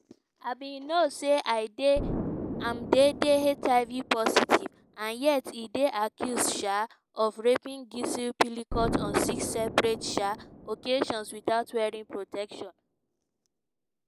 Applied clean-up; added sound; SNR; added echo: none; Explosion; 12 dB; none.